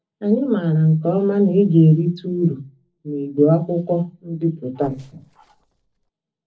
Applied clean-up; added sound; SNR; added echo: neural separator model SepFormer DNS4.